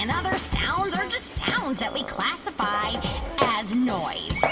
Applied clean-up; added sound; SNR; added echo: none; Walk, footsteps; 7 dB; reverberation time 2.8 s.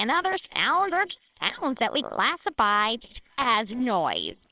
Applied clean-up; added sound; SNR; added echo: neural separator model SepFormer WHAMR!.